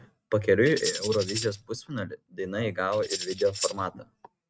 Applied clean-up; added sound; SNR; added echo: neural mask model RNNoise.